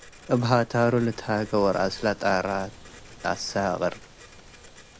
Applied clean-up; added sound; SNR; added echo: none; Printer + Ocean; 19 dB; none.